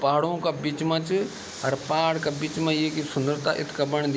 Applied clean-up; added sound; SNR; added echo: none; none; none; none.